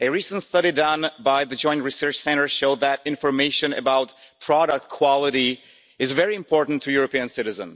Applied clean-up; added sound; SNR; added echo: none; none; none; none.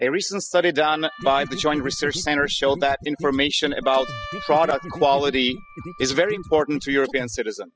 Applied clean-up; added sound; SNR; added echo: classical method spectral subtraction.